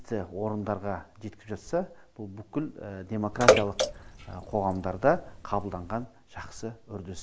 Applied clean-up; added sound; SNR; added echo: none; Bathtub (filling or washing) / Water / Splash, splatter; -3 dB; none.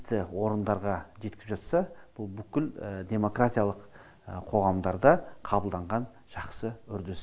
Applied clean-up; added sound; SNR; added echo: none; none; none; none.